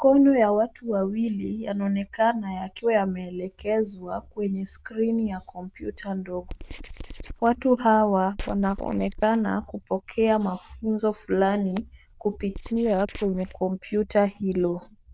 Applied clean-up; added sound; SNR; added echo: neural diffusion model UNIVERSE++.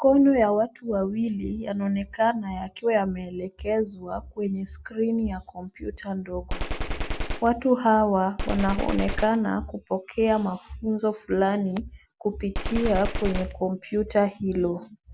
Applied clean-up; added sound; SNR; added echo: none; Gunshot, gunfire; 5 dB; none.